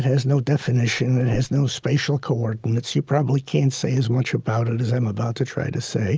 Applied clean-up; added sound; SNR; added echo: none; Meow; 19 dB; none.